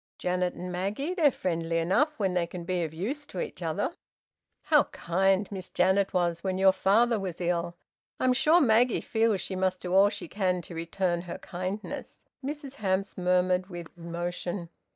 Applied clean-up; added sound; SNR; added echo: neural mask model DeepFilterNet 3.